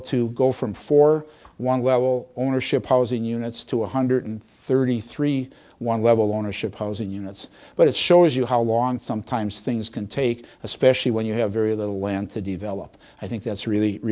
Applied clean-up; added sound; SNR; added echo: none; none; none; none.